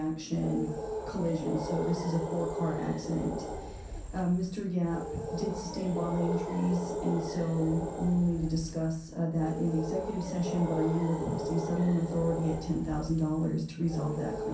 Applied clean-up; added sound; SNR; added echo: none; Animal; 6 dB; reverberation time 0.6 s.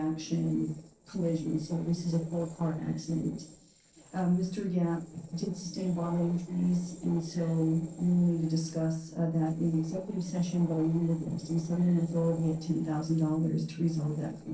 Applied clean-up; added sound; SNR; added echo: neural separator model SepFormer DNS4.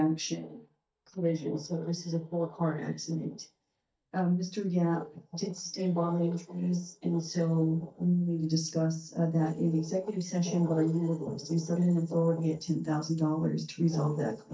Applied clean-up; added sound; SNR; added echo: neural mask model DeepFilterNet 3.